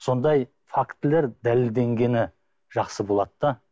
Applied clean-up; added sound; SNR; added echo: none; none; none; none.